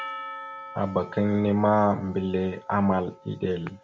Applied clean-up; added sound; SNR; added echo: none; Percussion; 16 dB; none.